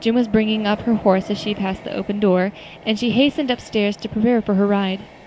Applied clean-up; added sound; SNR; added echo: none; Train; 19 dB; none.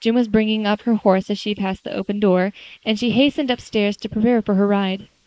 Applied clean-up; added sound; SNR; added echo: neural mask model Resemble Enhance denoiser.